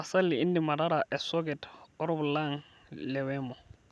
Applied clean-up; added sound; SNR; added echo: none; none; none; none.